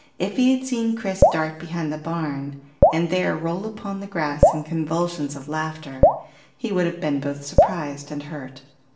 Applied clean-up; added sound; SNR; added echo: none; Drip; -1 dB; reverberation time 0.7 s.